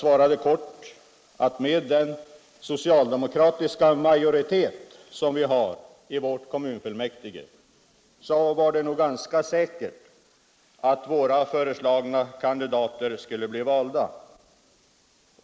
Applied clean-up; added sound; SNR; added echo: neural mask model Resemble Enhance denoiser.